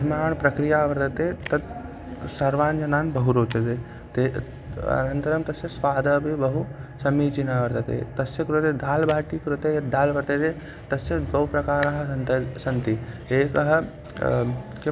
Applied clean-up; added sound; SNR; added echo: none; none; none; none.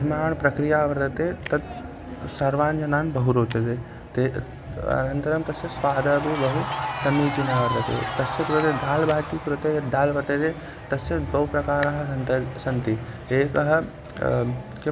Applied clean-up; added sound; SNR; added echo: none; Crowd / Cheering; 11 dB; none.